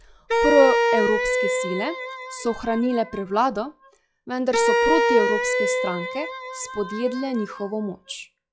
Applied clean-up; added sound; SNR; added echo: classical method log-MMSE.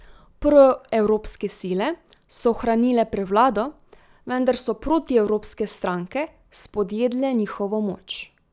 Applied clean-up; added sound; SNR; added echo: none; none; none; none.